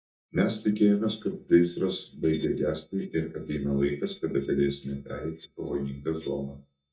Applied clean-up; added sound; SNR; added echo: neural mask model DeepFilterNet 3.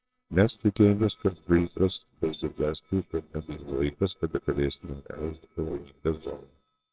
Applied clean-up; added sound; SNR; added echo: neural separator model SepFormer WHAMR!.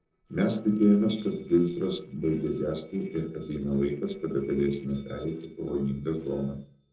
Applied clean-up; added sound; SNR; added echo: neural separator model SepFormer DNS4.